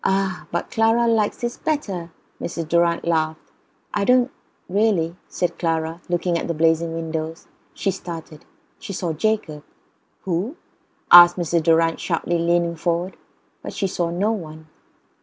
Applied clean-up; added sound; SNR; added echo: none; none; none; none.